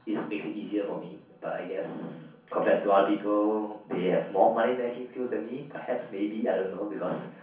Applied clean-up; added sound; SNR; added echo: none; none; none; reverberation time 0.6 s.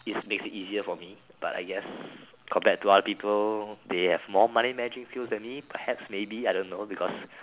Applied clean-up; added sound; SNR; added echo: none; none; none; none.